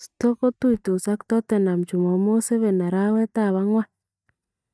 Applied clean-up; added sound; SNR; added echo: neural mask model DeepFilterNet 3.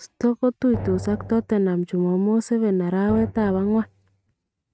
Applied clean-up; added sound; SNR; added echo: neural mask model RNNoise.